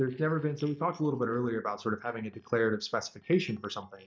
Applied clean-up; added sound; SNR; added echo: neural mask model DeepFilterNet 3.